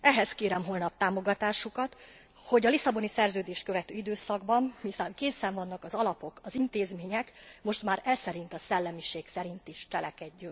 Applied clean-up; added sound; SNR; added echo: none; none; none; none.